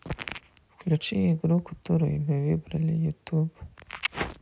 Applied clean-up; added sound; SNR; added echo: none; none; none; none.